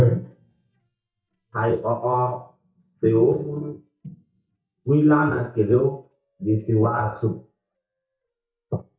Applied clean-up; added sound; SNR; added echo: neural mask model DeepFilterNet 3.